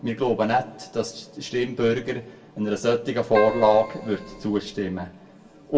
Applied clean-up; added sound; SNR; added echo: none; Keyboard (musical); 6 dB; reverberation time 0.2 s.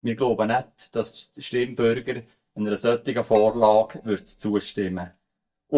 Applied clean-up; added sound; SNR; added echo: neural mask model DeepFilterNet 3.